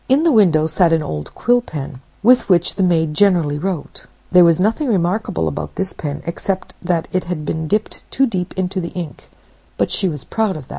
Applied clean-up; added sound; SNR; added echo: none; none; none; none.